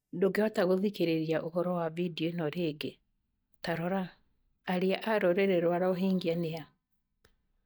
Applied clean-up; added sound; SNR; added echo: neural mask model DeepFilterNet 3.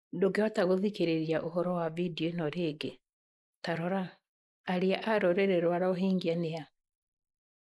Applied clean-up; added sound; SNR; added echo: neural mask model Resemble Enhance denoiser.